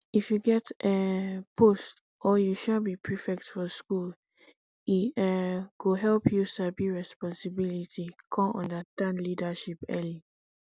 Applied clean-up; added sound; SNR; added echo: none; none; none; none.